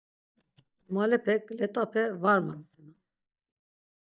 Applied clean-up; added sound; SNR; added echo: neural mask model DeepFilterNet 3.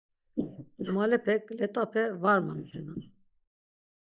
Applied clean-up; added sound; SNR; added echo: neural mask model Resemble Enhance denoiser.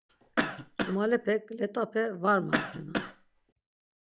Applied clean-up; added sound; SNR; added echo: none; Cough; 3 dB; none.